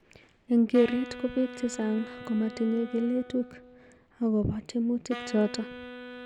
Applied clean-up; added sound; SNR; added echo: none; Wind instrument, woodwind instrument; 15 dB; none.